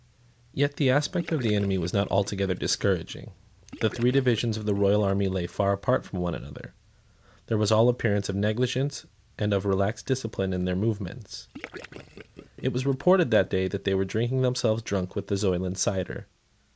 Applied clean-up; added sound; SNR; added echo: none; Gurgling / Liquid; 19 dB; none.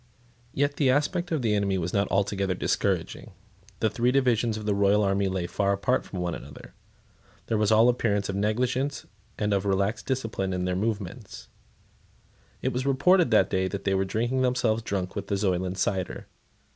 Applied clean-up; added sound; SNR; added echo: none; none; none; none.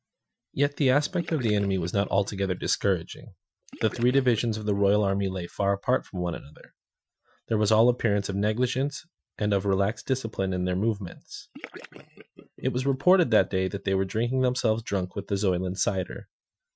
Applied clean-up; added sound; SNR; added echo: classical method Wiener filter.